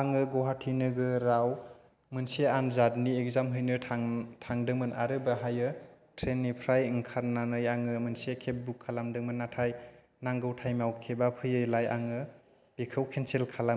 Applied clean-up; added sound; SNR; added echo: none; none; none; none.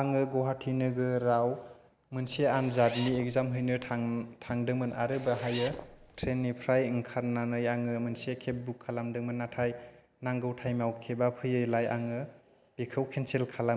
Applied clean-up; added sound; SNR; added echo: none; Zipper (clothing); 15 dB; none.